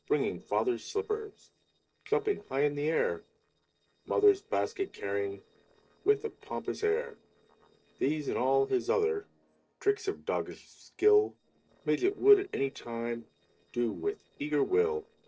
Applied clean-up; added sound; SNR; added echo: neural separator model SepFormer DNS4.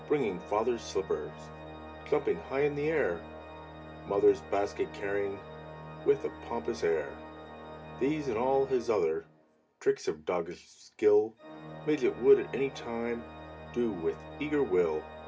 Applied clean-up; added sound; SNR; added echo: none; Organ; 14 dB; reverberation time 0.3 s.